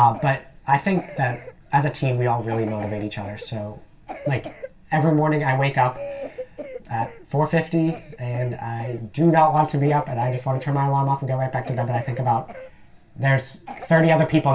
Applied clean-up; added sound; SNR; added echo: none; Cough; 17 dB; reverberation time 0.2 s.